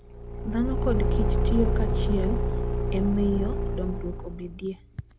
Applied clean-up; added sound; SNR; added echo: none; Engine / Car; -4 dB; none.